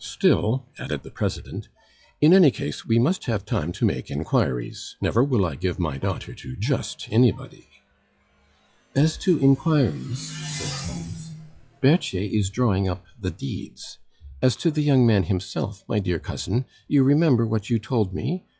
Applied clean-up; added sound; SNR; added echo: classical method log-MMSE.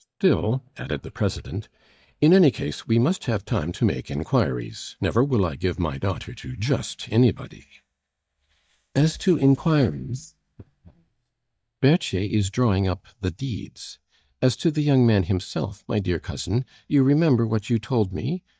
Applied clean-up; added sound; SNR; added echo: neural mask model DeepFilterNet 3.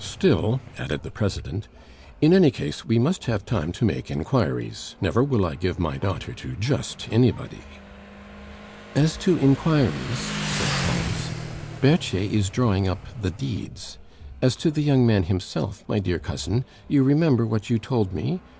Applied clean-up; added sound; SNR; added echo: none; Motorcycle; 13 dB; none.